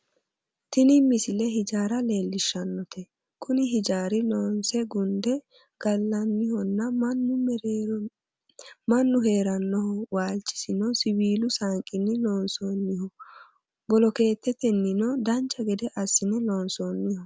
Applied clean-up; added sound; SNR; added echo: none; none; none; none.